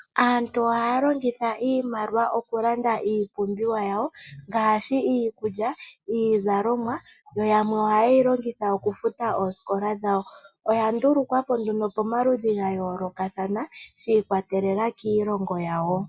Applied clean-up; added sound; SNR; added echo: none; none; none; none.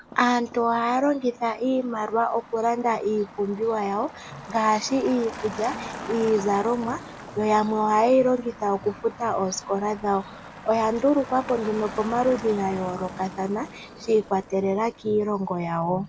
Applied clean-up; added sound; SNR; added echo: none; Motor vehicle (road); 16 dB; none.